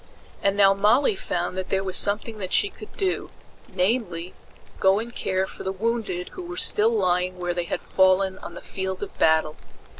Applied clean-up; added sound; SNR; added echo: none; Insect; 9 dB; none.